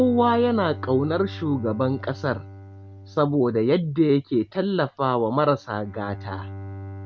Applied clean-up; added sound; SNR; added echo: none; Bowed string instrument; 15 dB; none.